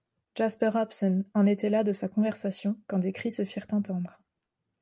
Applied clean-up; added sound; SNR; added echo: none; none; none; none.